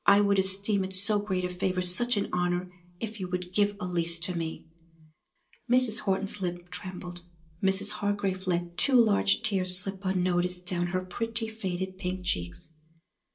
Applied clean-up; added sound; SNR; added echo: none; none; none; reverberation time 0.2 s.